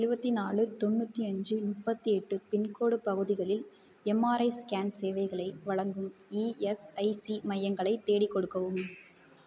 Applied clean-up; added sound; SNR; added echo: none; none; none; none.